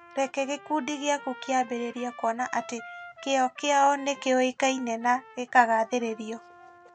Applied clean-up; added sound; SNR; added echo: none; Trumpet; 20 dB; none.